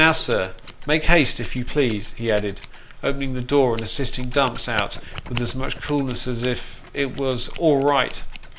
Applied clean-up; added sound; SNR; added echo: none; Scissors; 16 dB; none.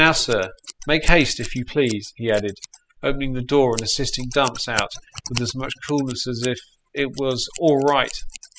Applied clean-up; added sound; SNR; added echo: classical method spectral subtraction.